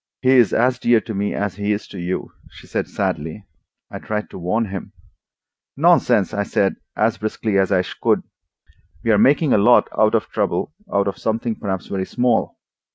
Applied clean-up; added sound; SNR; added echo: none; none; none; none.